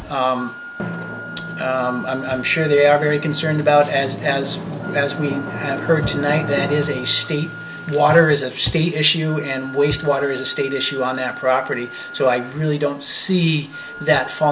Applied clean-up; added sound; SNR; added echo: none; Wind instrument, woodwind instrument + Drum; 11 dB; none.